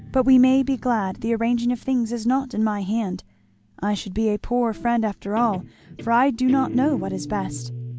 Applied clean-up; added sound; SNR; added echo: none; Guitar; 15 dB; none.